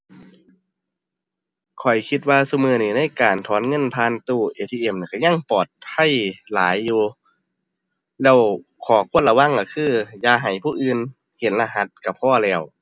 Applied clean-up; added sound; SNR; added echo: none; none; none; none.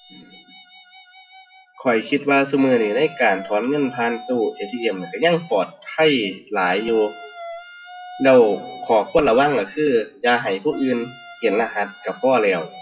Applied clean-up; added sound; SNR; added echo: classical method WPE with log-MMSE.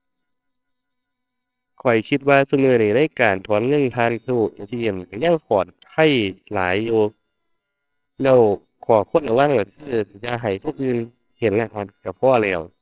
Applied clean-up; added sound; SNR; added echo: neural separator model SepFormer WHAMR!.